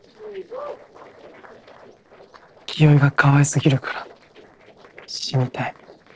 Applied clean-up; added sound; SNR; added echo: neural separator model SepFormer DNS4.